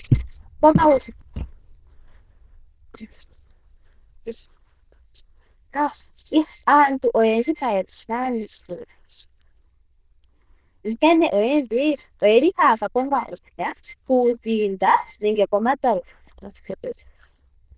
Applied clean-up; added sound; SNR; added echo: neural diffusion model UNIVERSE++.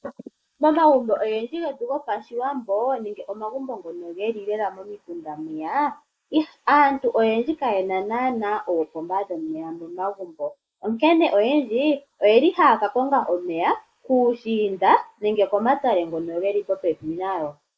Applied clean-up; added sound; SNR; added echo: neural mask model Resemble Enhance denoiser.